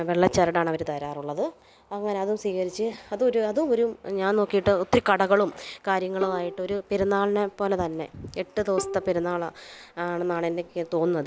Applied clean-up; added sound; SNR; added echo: none; Bowed string instrument; 14 dB; none.